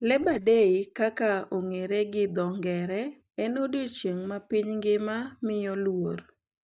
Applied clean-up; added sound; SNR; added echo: neural mask model DeepFilterNet 3.